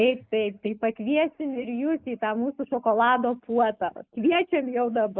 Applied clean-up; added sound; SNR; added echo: neural mask model Resemble Enhance denoiser.